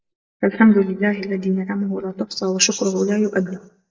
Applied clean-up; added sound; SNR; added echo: neural mask model DeepFilterNet 3.